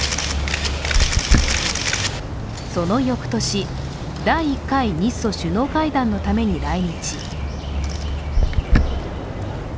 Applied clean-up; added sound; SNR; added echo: none; Bird; -1 dB; none.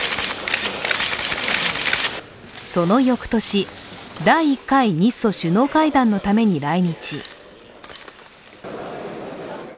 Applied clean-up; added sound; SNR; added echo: none; none; none; none.